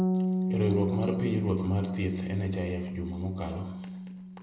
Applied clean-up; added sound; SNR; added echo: none; Bass guitar; -1 dB; reverberation time 0.8 s.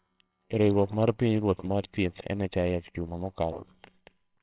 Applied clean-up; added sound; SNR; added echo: neural separator model SepFormer WHAMR!.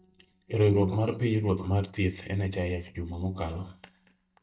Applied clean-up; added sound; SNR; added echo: neural mask model DeepFilterNet 3.